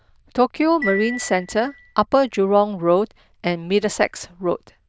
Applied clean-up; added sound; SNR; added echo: neural diffusion model UNIVERSE++.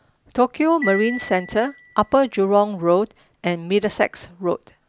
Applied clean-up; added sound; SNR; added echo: none; Marimba, xylophone; 15 dB; none.